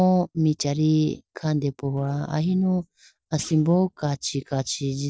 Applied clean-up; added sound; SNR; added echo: neural separator model SepFormer DNS4.